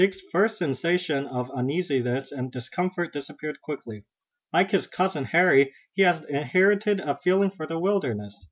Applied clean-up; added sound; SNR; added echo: none; none; none; none.